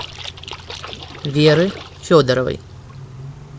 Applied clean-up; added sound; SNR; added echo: none; Idling / Accelerating, revving, vroom / Car + Splash, splatter; 13 dB; none.